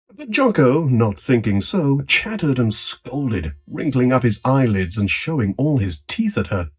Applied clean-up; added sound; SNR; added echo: neural mask model DeepFilterNet 3.